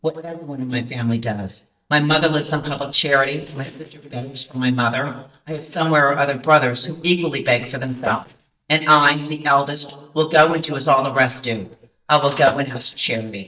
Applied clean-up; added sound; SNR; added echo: neural mask model DeepFilterNet 3.